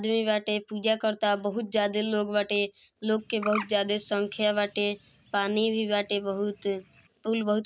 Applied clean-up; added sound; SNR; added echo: none; Bird; 15 dB; none.